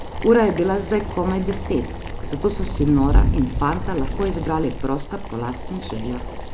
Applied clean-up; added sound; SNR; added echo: none; Boiling + Thunder / Rain; 2 dB; none.